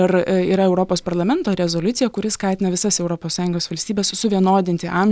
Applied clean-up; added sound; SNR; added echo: none; none; none; none.